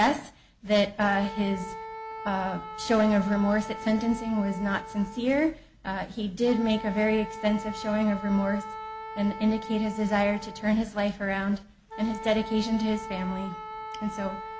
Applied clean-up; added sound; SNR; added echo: none; Wind instrument, woodwind instrument; 12 dB; none.